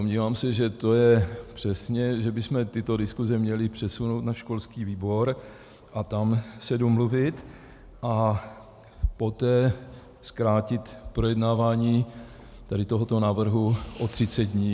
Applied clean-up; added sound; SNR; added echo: none; none; none; none.